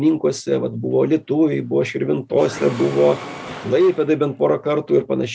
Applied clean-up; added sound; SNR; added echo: none; Mechanisms; 15 dB; none.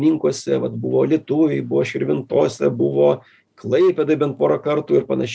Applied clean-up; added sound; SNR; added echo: none; none; none; none.